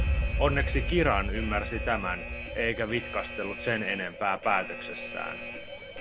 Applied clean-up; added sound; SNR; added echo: none; Alarm; 2 dB; none.